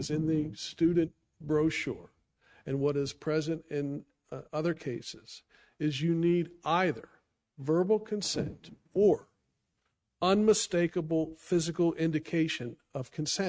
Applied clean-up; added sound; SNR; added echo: neural mask model RNNoise.